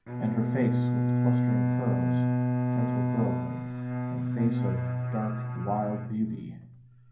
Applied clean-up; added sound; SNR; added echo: none; Bowed string instrument; -5 dB; reverberation time 0.6 s.